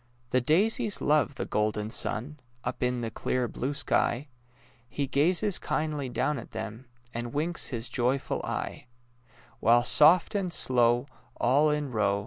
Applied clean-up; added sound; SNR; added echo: none; none; none; none.